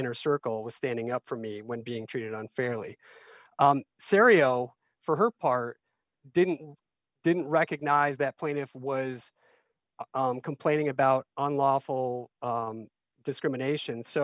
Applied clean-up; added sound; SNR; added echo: none; none; none; none.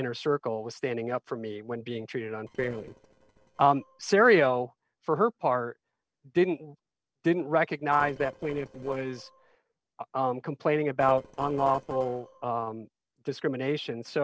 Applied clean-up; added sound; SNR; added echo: neural separator model SepFormer DNS4.